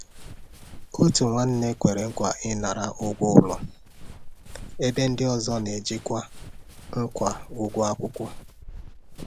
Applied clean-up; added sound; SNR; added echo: none; Run; 13 dB; none.